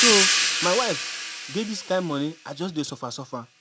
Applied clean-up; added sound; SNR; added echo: none; Hi-hat; -2 dB; none.